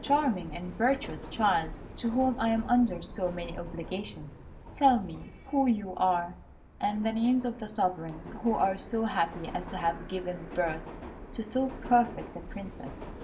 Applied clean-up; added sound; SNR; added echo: none; Subway, metro, underground; 13 dB; reverberation time 0.4 s.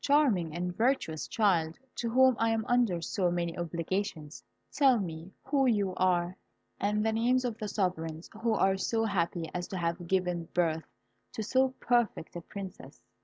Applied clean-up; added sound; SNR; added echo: none; none; none; none.